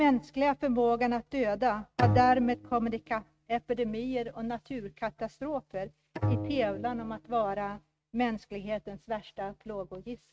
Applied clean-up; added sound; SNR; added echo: neural mask model RNNoise.